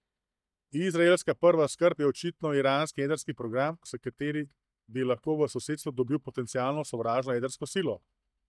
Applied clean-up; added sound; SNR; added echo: neural mask model DeepFilterNet 3.